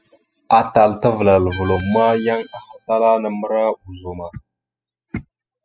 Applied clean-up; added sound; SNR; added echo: classical method spectral subtraction.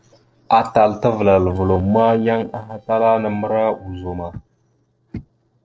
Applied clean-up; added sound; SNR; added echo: neural separator model SepFormer DNS4.